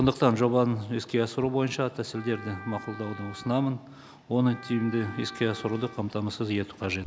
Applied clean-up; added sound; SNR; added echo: none; Wind instrument, woodwind instrument; 17 dB; none.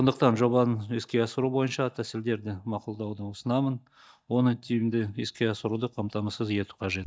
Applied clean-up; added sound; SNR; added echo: neural mask model DeepFilterNet 3.